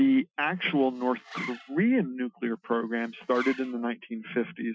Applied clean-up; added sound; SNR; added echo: classical method Wiener filter.